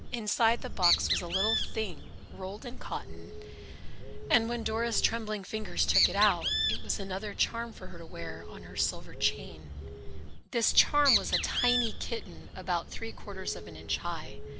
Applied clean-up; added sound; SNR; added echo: none; Bird; 1 dB; none.